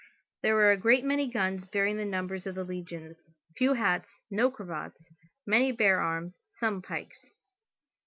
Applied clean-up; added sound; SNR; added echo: none; none; none; none.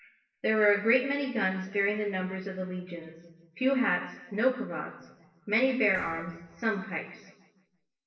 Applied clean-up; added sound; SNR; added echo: neural separator model SepFormer DNS4.